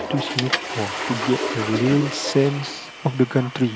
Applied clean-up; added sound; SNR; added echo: none; Toilet flush / Water; 5 dB; none.